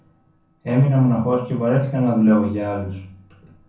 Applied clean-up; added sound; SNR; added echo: none; none; none; reverberation time 0.5 s.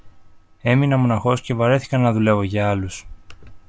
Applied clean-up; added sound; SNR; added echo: none; none; none; none.